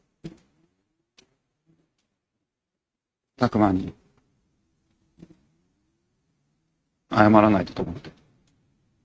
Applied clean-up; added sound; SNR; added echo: neural mask model RNNoise.